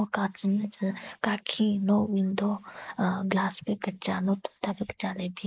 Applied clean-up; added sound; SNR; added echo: neural mask model Resemble Enhance denoiser.